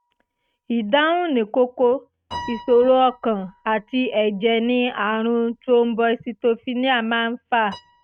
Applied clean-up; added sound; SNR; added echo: neural mask model RNNoise.